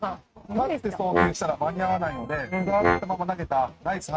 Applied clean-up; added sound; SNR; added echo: neural mask model RNNoise.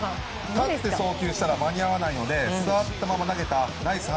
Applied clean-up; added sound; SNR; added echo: none; none; none; none.